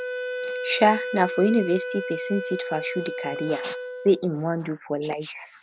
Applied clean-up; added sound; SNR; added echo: none; Wind instrument, woodwind instrument; 7 dB; none.